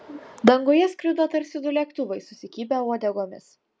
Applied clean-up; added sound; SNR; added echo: none; none; none; none.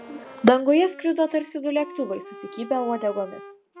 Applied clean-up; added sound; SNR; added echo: none; Wind instrument, woodwind instrument; 18 dB; none.